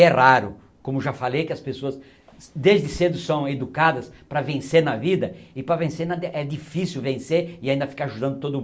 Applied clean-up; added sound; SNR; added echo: none; none; none; none.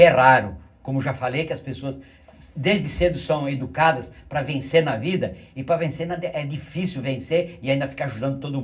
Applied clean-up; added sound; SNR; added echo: none; none; none; reverberation time 0.4 s.